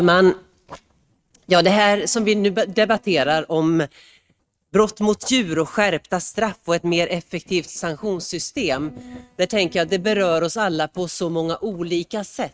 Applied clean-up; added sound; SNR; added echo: neural mask model RNNoise.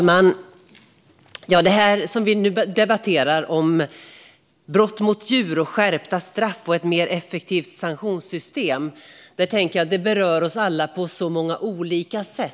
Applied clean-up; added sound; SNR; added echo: none; none; none; none.